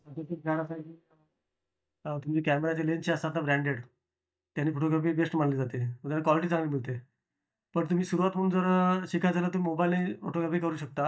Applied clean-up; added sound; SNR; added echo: neural mask model DeepFilterNet 3.